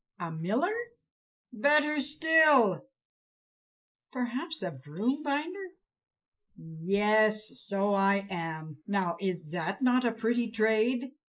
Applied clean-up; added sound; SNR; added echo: neural mask model Resemble Enhance denoiser.